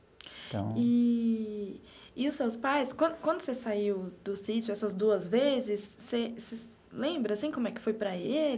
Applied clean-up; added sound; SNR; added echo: none; none; none; none.